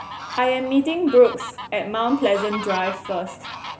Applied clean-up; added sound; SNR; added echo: none; Fowl; 13 dB; none.